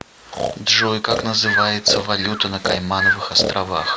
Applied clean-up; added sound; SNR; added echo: none; Breathing; 3 dB; none.